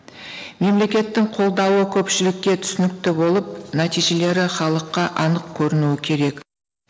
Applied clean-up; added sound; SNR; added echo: none; none; none; none.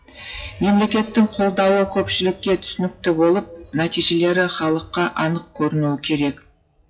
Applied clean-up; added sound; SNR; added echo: classical method WPE with log-MMSE.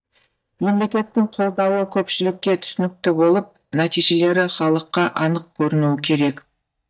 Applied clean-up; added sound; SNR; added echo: neural mask model DeepFilterNet 3.